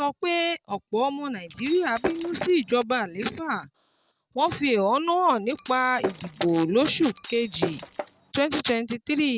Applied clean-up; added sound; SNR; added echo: none; Shatter; 10 dB; none.